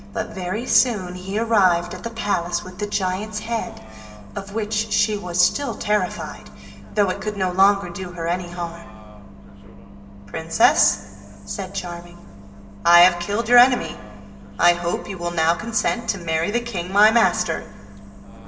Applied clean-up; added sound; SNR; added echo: none; Bus; 16 dB; reverberation time 1.9 s.